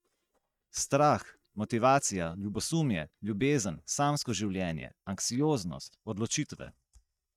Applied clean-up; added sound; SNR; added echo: neural mask model DeepFilterNet 3.